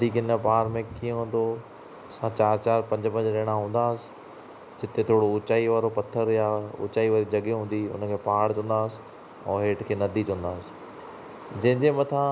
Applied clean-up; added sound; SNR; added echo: none; none; none; none.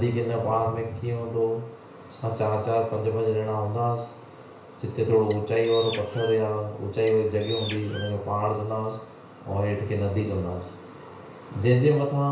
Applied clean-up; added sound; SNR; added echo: none; Bird; 14 dB; reverberation time 0.5 s.